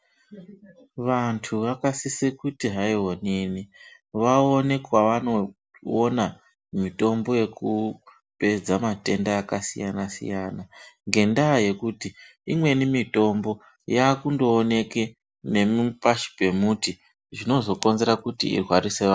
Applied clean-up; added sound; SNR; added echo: none; none; none; none.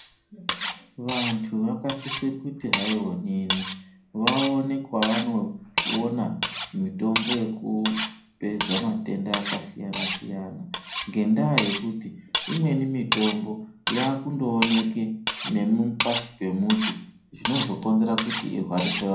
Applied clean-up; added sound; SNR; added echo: none; Cutlery, silverware; -1 dB; reverberation time 0.5 s.